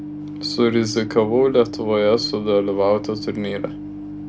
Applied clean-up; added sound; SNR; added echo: none; Microwave oven; 11 dB; none.